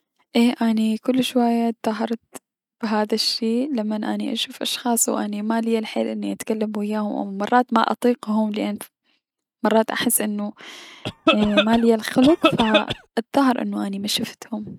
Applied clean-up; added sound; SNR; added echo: neural mask model RNNoise.